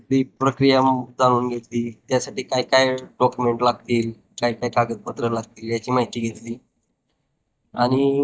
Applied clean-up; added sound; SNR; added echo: neural mask model DeepFilterNet 3.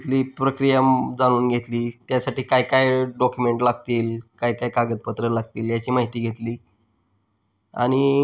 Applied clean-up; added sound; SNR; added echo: none; none; none; none.